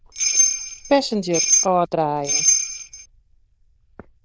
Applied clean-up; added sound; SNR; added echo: neural diffusion model UNIVERSE++.